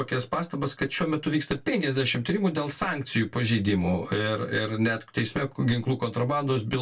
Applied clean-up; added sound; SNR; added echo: none; none; none; reverberation time 0.1 s.